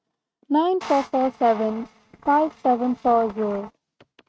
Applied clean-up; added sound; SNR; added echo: neural mask model RNNoise.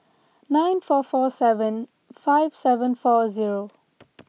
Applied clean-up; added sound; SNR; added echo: none; none; none; none.